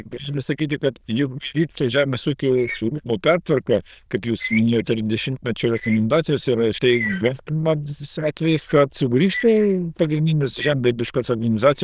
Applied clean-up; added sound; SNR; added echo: neural diffusion model UNIVERSE++.